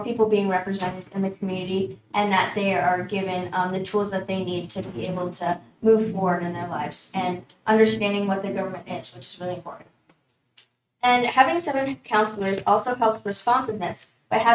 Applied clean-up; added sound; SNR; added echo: neural mask model RNNoise.